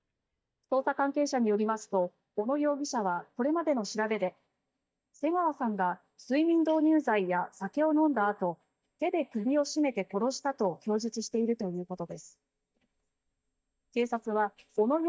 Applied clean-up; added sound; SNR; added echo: neural mask model DeepFilterNet 3.